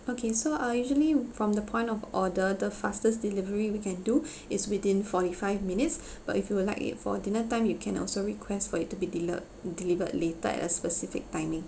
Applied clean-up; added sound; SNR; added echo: none; none; none; none.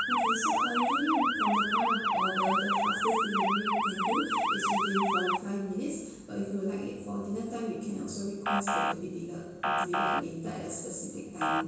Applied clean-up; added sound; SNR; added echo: none; Motor vehicle (road) / Siren; -3 dB; reverberation time 1.0 s.